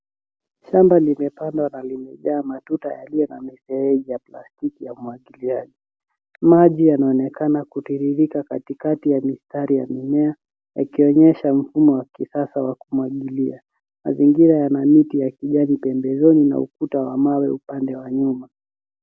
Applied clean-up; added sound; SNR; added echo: none; none; none; none.